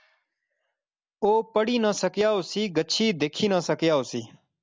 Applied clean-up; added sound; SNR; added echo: none; none; none; none.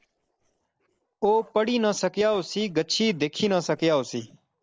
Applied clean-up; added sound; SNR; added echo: neural separator model SepFormer DNS4.